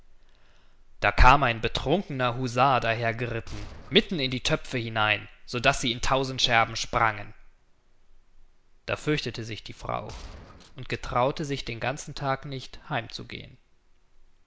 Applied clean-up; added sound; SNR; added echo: none; Gunshot, gunfire; 19 dB; none.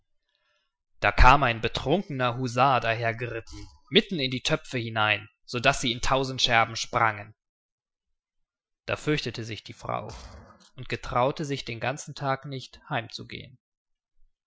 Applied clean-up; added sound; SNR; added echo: classical method Wiener filter.